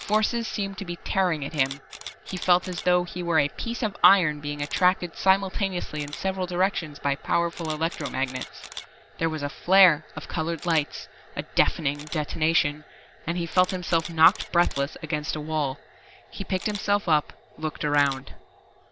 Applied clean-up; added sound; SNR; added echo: none; Camera; 19 dB; none.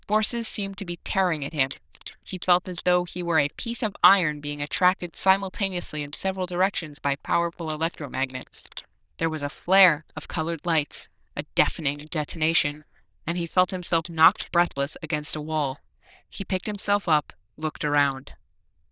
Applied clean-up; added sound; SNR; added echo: neural diffusion model UNIVERSE++.